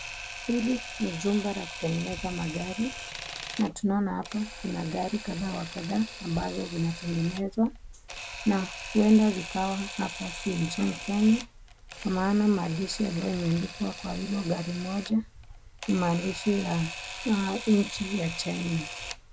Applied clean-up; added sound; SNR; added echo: none; Camera; 11 dB; none.